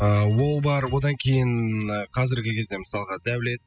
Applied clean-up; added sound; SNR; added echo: classical method spectral subtraction.